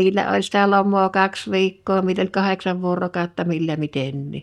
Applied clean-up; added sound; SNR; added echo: neural mask model DeepFilterNet 3.